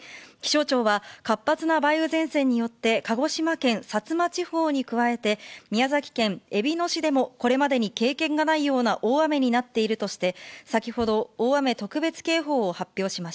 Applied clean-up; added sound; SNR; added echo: none; none; none; none.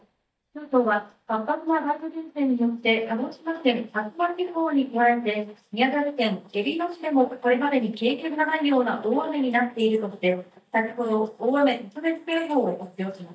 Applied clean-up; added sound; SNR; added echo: neural mask model DeepFilterNet 3.